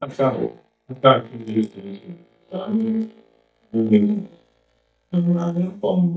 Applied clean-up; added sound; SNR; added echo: neural mask model DeepFilterNet 3.